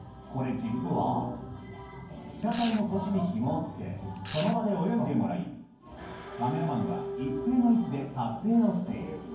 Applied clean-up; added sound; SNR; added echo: none; Domestic sounds, home sounds; 15 dB; reverberation time 0.9 s.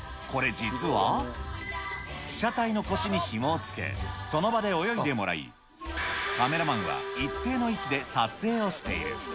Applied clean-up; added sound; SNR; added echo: none; none; none; none.